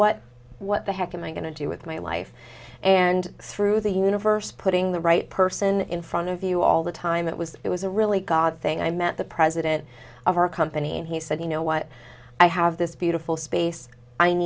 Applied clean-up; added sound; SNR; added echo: none; none; none; none.